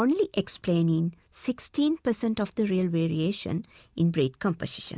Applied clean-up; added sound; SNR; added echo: none; none; none; none.